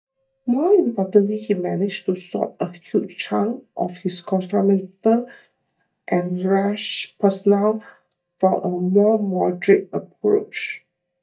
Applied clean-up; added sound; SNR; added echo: neural mask model DeepFilterNet 3.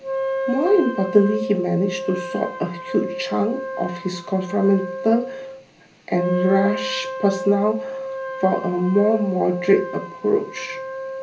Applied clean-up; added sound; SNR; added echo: none; Wind instrument, woodwind instrument; 7 dB; reverberation time 0.3 s.